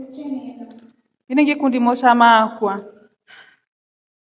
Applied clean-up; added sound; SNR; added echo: none; none; none; none.